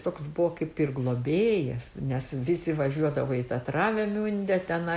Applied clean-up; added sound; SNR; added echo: none; none; none; none.